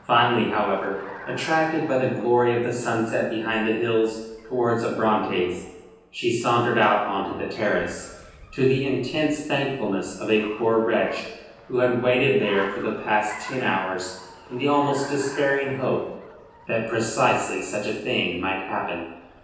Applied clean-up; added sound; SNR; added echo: none; Car; 20 dB; reverberation time 0.9 s.